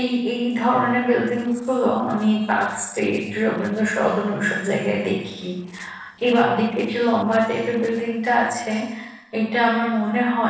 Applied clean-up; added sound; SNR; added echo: neural separator model SepFormer DNS4.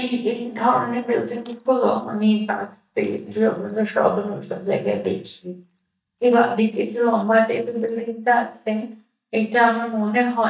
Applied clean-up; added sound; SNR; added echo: neural mask model DeepFilterNet 3.